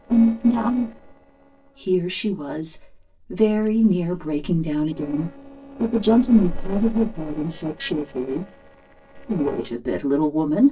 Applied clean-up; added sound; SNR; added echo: neural separator model SepFormer DNS4.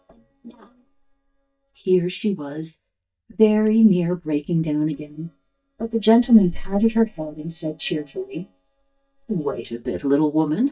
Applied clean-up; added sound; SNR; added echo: neural mask model DeepFilterNet 3.